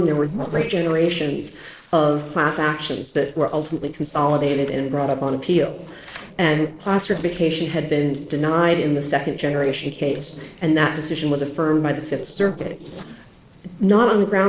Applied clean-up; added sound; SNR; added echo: neural separator model SepFormer DNS4.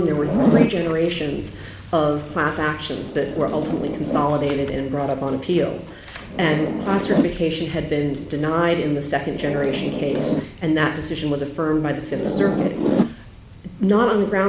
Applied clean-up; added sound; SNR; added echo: none; Zipper (clothing); 4 dB; none.